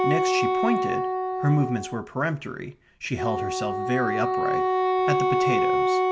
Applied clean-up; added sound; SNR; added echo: none; Wind instrument, woodwind instrument; -4 dB; none.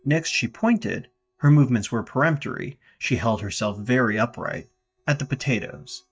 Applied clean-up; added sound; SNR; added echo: neural mask model DeepFilterNet 3.